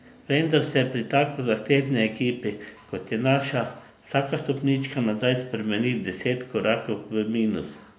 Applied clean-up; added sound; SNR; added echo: none; none; none; none.